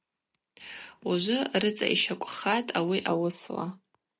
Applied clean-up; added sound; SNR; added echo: none; none; none; none.